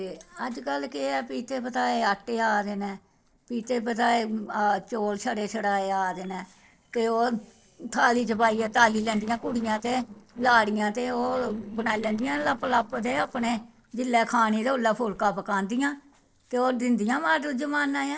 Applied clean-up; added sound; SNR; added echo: neural separator model SepFormer DNS4.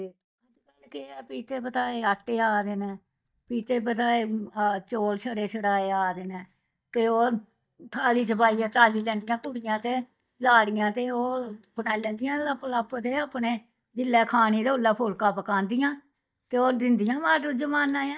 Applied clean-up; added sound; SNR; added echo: neural mask model DeepFilterNet 3.